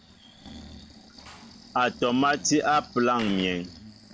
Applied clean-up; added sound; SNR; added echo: none; Breathing + Slam; 17 dB; none.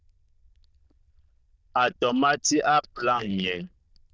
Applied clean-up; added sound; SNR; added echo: neural diffusion model UNIVERSE++.